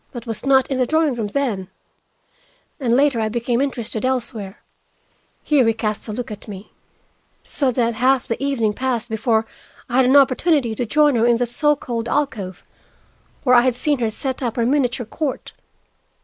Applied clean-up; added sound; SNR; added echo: neural mask model Resemble Enhance denoiser.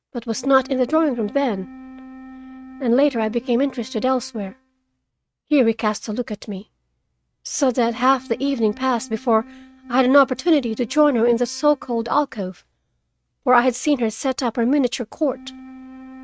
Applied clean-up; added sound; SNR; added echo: neural mask model RNNoise.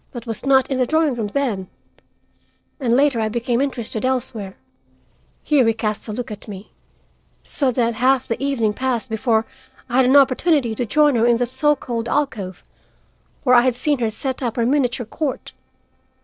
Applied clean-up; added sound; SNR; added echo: neural separator model SepFormer DNS4.